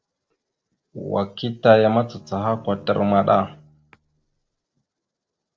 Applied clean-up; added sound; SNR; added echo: neural separator model SepFormer DNS4.